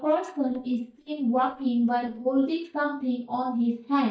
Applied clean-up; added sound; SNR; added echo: neural mask model DeepFilterNet 3.